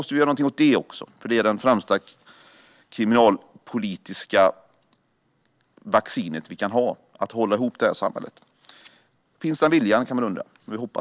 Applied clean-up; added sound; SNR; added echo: none; none; none; none.